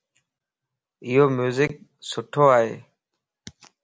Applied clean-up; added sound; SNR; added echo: none; none; none; none.